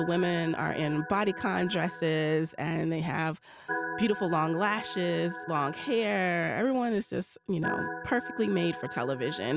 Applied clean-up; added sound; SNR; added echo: none; Organ; 11 dB; none.